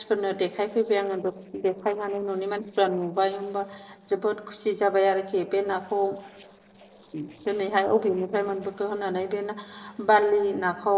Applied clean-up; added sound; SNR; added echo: neural separator model SepFormer DNS4.